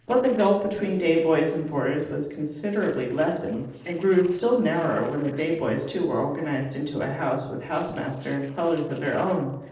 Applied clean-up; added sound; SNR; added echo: neural separator model SepFormer DNS4.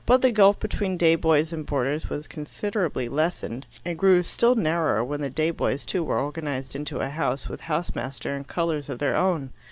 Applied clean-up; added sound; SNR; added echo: none; none; none; none.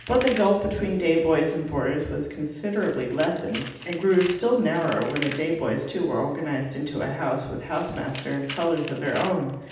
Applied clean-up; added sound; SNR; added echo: none; Tools; 16 dB; reverberation time 0.8 s.